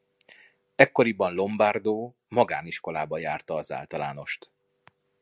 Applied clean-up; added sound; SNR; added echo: none; none; none; none.